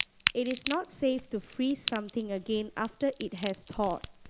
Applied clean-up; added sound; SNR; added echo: none; Crack; 7 dB; none.